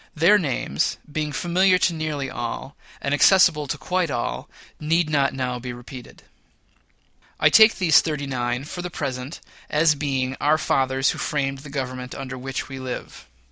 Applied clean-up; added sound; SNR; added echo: none; none; none; none.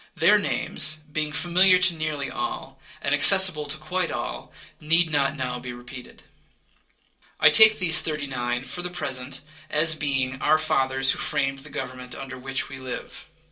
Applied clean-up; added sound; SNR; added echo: none; none; none; reverberation time 0.2 s.